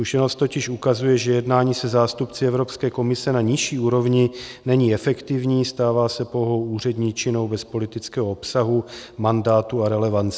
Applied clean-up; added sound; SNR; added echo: none; none; none; none.